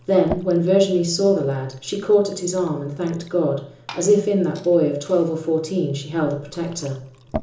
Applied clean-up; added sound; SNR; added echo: none; Liquid; 18 dB; reverberation time 0.6 s.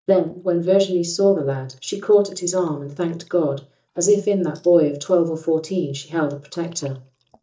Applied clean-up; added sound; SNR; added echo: neural mask model DeepFilterNet 3.